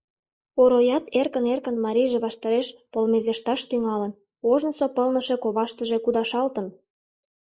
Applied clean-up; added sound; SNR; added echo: neural mask model Resemble Enhance denoiser.